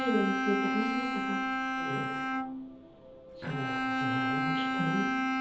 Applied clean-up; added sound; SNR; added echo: none; Bowed string instrument; -4 dB; reverberation time 0.7 s.